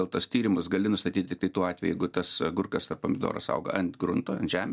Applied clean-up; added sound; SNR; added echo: none; none; none; none.